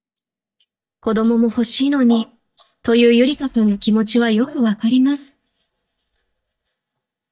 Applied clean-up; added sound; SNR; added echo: neural mask model DeepFilterNet 3.